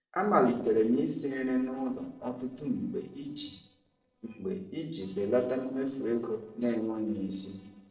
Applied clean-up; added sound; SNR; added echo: neural separator model SepFormer DNS4.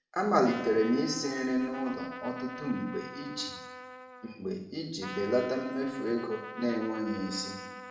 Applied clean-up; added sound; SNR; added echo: none; Trumpet; 12 dB; reverberation time 0.9 s.